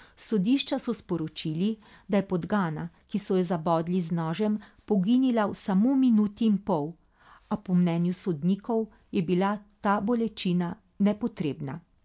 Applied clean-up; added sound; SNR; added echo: none; none; none; none.